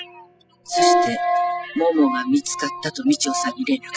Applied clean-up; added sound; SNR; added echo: classical method spectral subtraction.